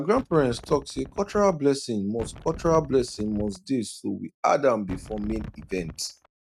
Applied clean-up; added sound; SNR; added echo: neural mask model RNNoise.